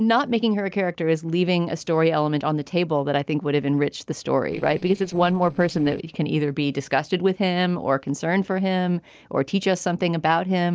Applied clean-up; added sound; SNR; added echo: neural separator model SepFormer DNS4.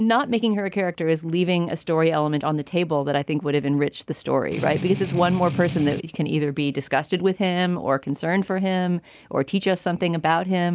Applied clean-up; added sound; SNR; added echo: none; Strum; 7 dB; none.